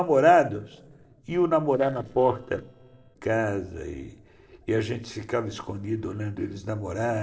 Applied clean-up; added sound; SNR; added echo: neural separator model SepFormer DNS4.